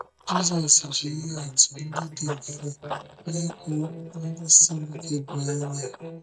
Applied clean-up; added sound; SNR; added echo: neural mask model DeepFilterNet 3.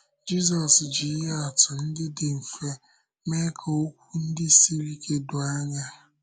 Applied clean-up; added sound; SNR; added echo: none; none; none; none.